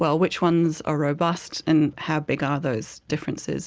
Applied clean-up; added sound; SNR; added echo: none; none; none; none.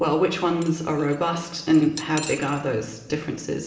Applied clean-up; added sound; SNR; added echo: none; Cutlery, silverware / Dishes, pots, and pans; 16 dB; reverberation time 1.0 s.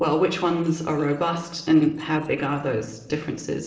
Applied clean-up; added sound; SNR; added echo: neural separator model SepFormer DNS4.